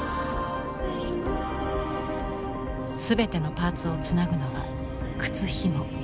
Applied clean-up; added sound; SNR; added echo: none; none; none; none.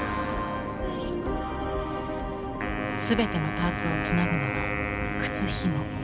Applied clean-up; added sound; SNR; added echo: none; Wind instrument, woodwind instrument; 4 dB; none.